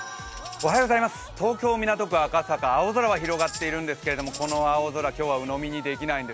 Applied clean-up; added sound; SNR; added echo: none; Tambourine; 15 dB; none.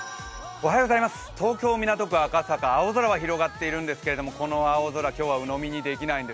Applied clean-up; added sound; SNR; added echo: none; none; none; none.